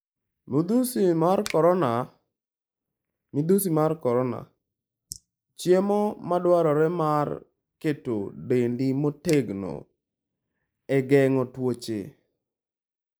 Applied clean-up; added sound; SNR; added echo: neural mask model Resemble Enhance denoiser.